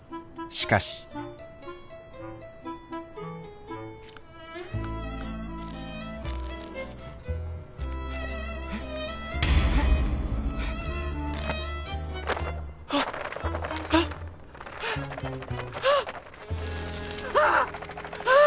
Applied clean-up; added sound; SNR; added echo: none; none; none; none.